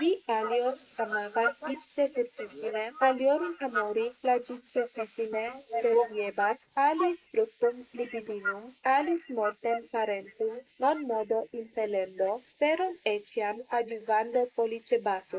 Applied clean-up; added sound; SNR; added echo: neural mask model Resemble Enhance denoiser.